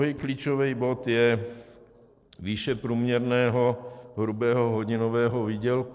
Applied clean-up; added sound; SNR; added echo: neural separator model SepFormer DNS4.